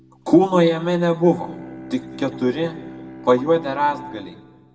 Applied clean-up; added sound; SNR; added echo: none; Bowed string instrument; 17 dB; reverberation time 1.0 s.